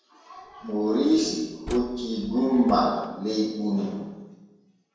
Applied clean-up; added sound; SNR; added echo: none; Slam; 20 dB; reverberation time 1.0 s.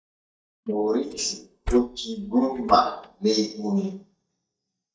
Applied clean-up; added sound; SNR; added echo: neural mask model DeepFilterNet 3.